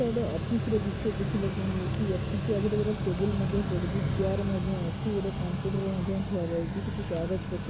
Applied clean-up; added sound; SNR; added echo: none; Mechanical fan; 1 dB; none.